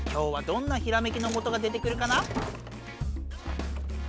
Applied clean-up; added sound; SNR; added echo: none; Drawer open or close; 11 dB; none.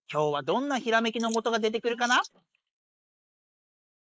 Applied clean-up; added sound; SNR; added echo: neural mask model Resemble Enhance denoiser.